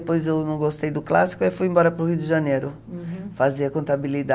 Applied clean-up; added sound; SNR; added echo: none; none; none; none.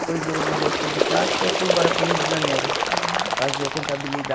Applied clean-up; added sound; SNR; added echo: none; Bird; -4 dB; none.